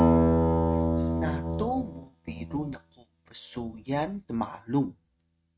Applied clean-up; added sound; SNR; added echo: neural mask model RNNoise.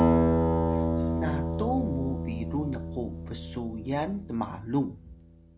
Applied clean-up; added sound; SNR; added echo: none; Acoustic guitar; -5 dB; none.